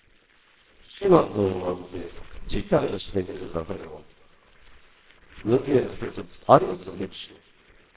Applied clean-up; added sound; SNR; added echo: neural separator model SepFormer WHAMR!.